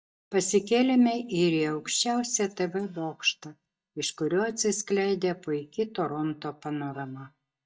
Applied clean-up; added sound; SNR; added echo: neural mask model DeepFilterNet 3.